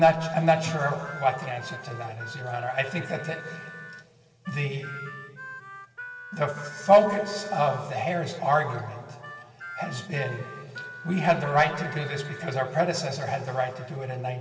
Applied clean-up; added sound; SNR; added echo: none; Harmonica; 14 dB; reverberation time 2.1 s.